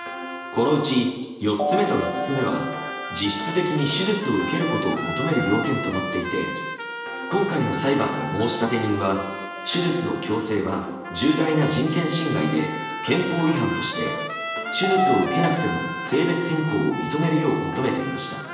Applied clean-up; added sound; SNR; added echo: none; Trumpet; 9 dB; reverberation time 1.0 s.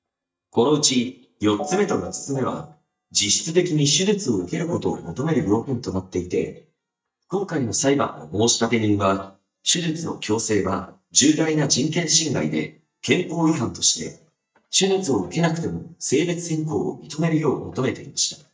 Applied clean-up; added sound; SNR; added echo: neural mask model DeepFilterNet 3.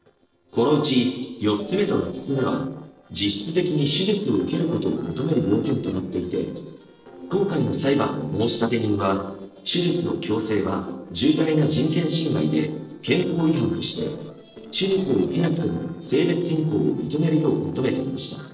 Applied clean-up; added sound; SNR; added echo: neural separator model SepFormer DNS4.